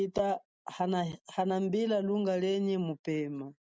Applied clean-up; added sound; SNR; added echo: none; none; none; none.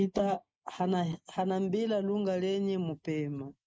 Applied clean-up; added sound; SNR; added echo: neural mask model Resemble Enhance denoiser.